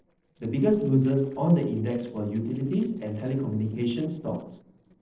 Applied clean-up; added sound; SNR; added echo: neural separator model SepFormer DNS4.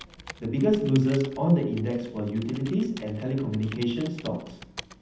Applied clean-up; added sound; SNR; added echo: none; Computer keyboard; 18 dB; reverberation time 0.8 s.